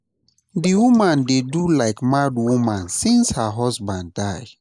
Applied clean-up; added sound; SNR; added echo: neural mask model Resemble Enhance denoiser.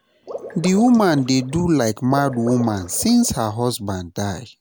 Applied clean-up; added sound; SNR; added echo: none; Water / Liquid; 16 dB; none.